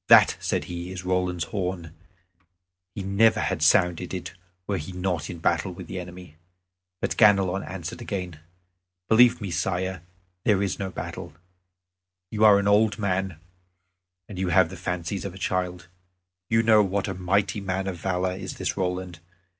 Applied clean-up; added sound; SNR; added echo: none; none; none; none.